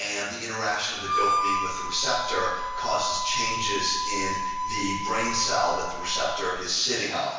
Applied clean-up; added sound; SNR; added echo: none; Harmonica; 2 dB; reverberation time 1.1 s.